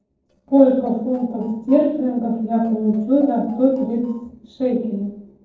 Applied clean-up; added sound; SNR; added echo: neural separator model SepFormer DNS4.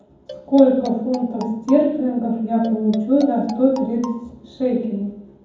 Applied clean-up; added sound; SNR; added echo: none; Marimba, xylophone; 18 dB; reverberation time 1.2 s.